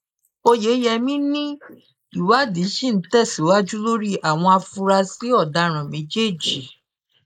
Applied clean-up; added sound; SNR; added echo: neural mask model Resemble Enhance denoiser.